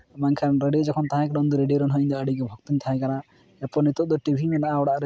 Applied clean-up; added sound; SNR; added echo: none; none; none; none.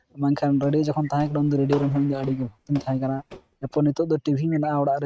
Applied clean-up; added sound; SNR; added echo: neural mask model RNNoise.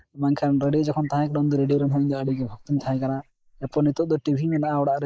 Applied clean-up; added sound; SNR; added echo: neural mask model Resemble Enhance denoiser.